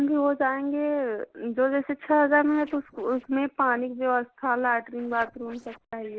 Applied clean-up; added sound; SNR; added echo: neural separator model SepFormer DNS4.